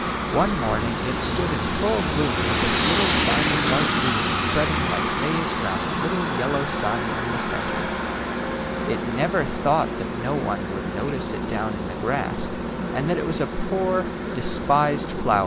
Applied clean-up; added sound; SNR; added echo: none; Aircraft; -1 dB; none.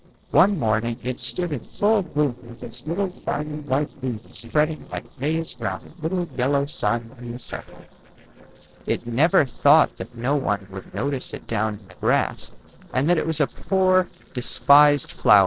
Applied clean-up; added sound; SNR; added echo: neural separator model SepFormer DNS4.